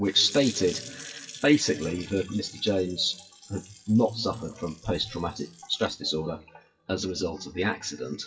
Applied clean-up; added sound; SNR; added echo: classical method WPE with log-MMSE.